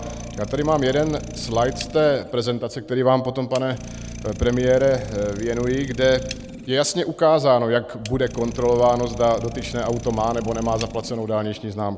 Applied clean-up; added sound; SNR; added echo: none; Idling; 13 dB; none.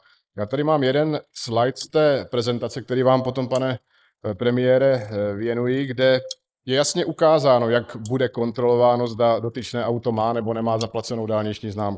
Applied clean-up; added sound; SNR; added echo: neural mask model Resemble Enhance denoiser.